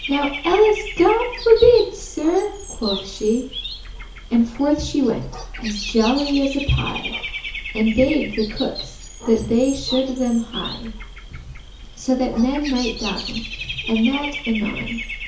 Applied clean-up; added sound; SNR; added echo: none; Bird / Dog; 10 dB; reverberation time 0.7 s.